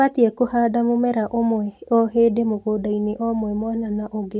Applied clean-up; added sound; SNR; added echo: none; none; none; none.